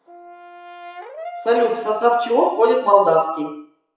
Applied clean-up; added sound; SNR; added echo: classical method WPE with log-MMSE.